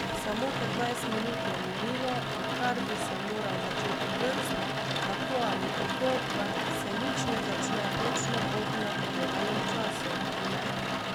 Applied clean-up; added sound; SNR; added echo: none; Rain; -5 dB; none.